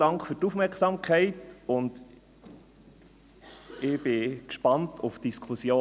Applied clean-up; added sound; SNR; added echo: none; none; none; none.